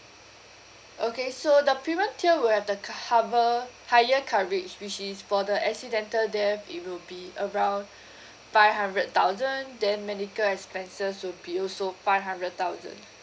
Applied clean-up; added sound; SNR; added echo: none; none; none; none.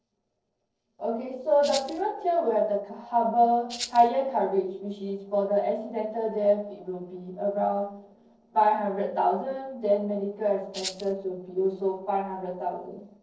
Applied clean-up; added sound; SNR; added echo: neural separator model SepFormer DNS4.